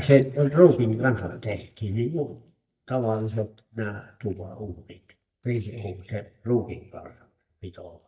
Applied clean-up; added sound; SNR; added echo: neural mask model DeepFilterNet 3.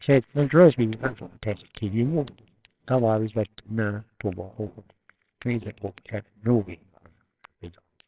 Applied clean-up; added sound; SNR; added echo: neural separator model SepFormer WHAMR!.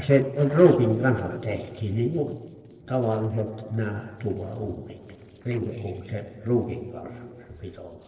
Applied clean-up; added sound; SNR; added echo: neural separator model SepFormer DNS4.